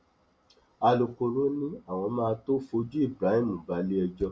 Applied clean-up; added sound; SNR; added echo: none; none; none; none.